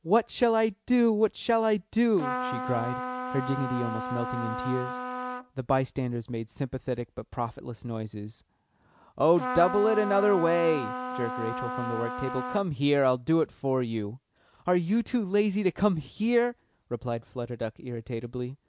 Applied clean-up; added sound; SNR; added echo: none; Trumpet; 6 dB; none.